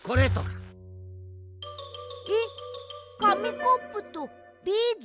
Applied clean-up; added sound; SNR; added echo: none; Bowed string instrument; 6 dB; none.